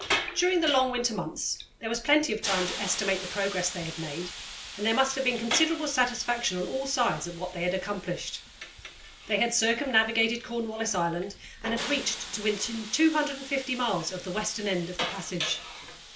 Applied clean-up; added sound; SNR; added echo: none; Hiss; 9 dB; none.